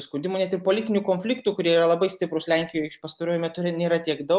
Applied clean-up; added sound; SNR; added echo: none; none; none; none.